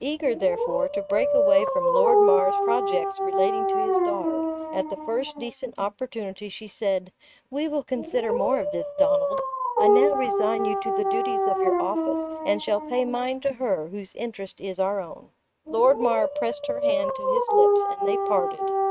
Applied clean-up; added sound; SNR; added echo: neural mask model RNNoise.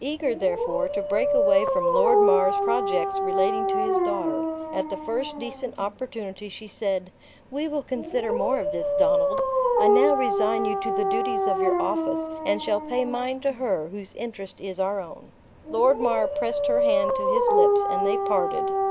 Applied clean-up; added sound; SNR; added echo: none; Dog; -2 dB; none.